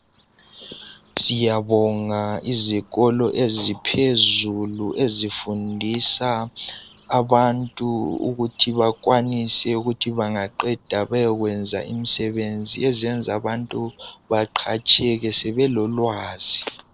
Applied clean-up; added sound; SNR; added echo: neural separator model SepFormer DNS4.